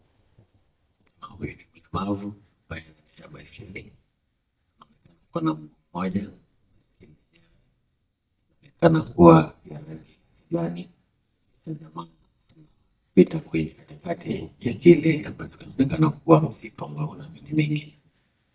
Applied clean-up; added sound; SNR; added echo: neural mask model DeepFilterNet 3.